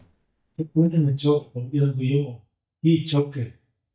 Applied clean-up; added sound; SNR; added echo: neural mask model DeepFilterNet 3.